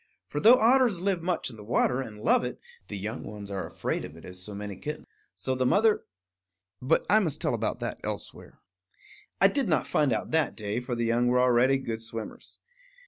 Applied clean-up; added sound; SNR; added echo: none; none; none; none.